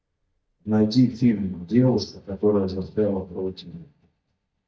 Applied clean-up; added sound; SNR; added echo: neural mask model DeepFilterNet 3.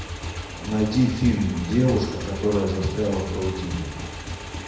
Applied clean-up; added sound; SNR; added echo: none; Motorcycle / Engine; 9 dB; reverberation time 1.0 s.